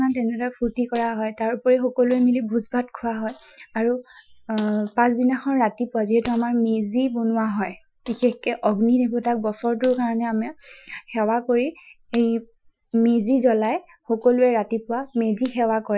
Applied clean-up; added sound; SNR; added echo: classical method Wiener filter.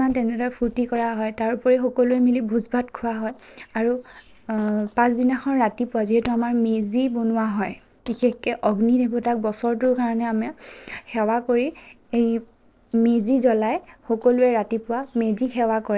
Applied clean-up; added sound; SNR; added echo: neural separator model SepFormer DNS4.